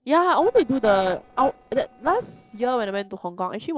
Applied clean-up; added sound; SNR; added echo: neural separator model SepFormer DNS4.